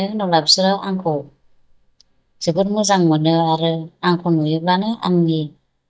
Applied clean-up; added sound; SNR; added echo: neural mask model DeepFilterNet 3.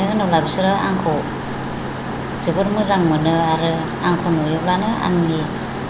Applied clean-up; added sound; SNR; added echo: none; none; none; none.